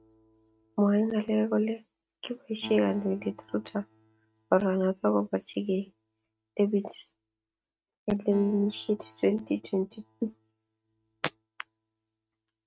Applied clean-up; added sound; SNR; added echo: neural mask model RNNoise.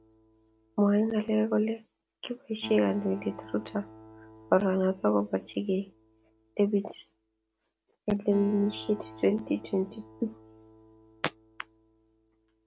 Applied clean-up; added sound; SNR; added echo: none; Acoustic guitar; 20 dB; none.